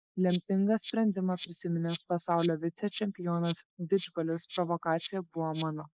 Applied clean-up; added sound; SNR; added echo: neural mask model Resemble Enhance denoiser.